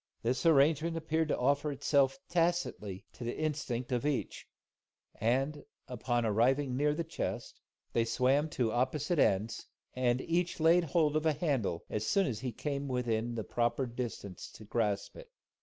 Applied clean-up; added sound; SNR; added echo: none; none; none; none.